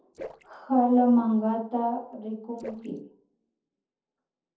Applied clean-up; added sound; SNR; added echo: neural separator model SepFormer DNS4.